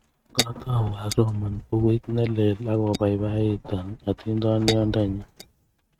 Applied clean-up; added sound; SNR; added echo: neural mask model RNNoise.